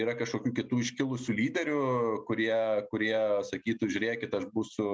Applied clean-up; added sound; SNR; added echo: none; none; none; none.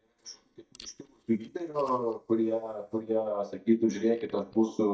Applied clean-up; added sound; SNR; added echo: neural mask model DeepFilterNet 3.